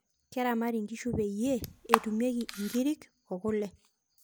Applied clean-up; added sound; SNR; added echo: none; Camera; 2 dB; none.